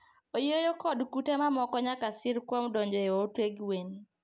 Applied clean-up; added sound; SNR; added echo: none; none; none; none.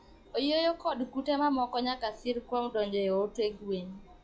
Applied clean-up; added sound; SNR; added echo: classical method log-MMSE.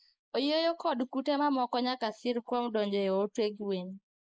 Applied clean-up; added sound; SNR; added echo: neural mask model Resemble Enhance denoiser.